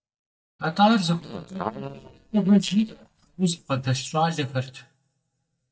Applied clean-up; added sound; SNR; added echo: neural mask model DeepFilterNet 3.